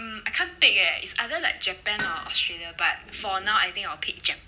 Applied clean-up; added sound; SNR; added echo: none; Hammer; 11 dB; none.